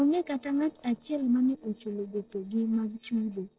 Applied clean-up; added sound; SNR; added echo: neural separator model SepFormer DNS4.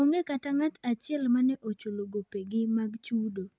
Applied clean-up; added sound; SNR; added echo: none; none; none; none.